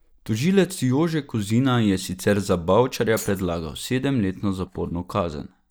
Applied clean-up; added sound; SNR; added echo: neural mask model DeepFilterNet 3.